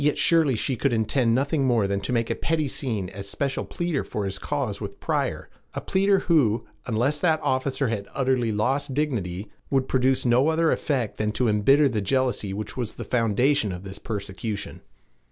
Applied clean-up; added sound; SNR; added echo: none; none; none; none.